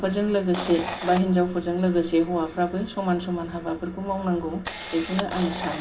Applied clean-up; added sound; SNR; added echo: none; Camera; 12 dB; reverberation time 0.4 s.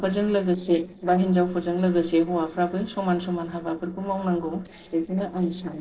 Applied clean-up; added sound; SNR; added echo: neural separator model SepFormer DNS4.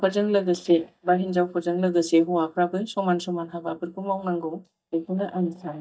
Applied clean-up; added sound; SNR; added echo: neural mask model DeepFilterNet 3.